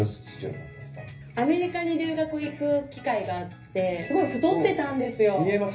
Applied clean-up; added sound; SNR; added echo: none; none; none; reverberation time 0.3 s.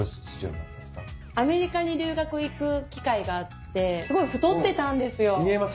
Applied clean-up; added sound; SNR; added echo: none; none; none; none.